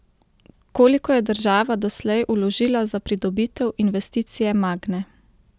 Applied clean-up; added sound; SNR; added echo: none; none; none; none.